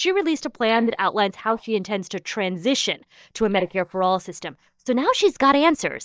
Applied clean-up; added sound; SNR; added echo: neural mask model DeepFilterNet 3.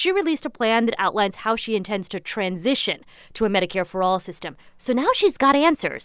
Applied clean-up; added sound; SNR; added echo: none; none; none; none.